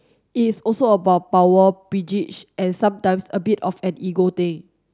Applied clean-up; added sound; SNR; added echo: none; none; none; none.